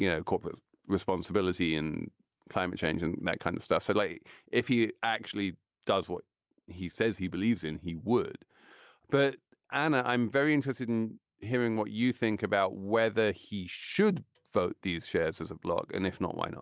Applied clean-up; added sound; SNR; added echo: none; none; none; none.